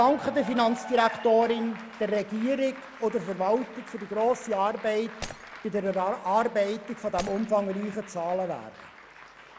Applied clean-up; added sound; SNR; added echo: none; Shatter + Applause / Cheering; 15 dB; none.